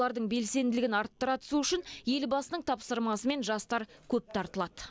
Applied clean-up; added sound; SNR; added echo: none; none; none; none.